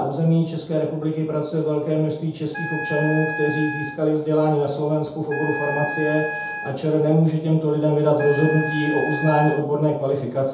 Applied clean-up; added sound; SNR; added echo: none; Wind instrument, woodwind instrument; 9 dB; reverberation time 0.8 s.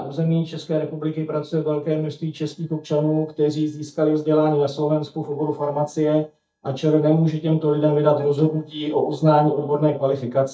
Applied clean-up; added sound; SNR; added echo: neural mask model DeepFilterNet 3.